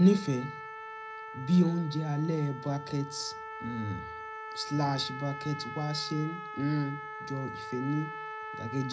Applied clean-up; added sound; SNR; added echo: none; Trumpet; 10 dB; reverberation time 0.4 s.